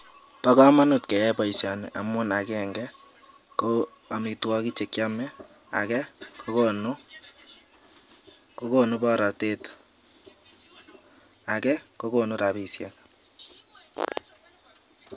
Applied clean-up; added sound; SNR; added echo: none; none; none; none.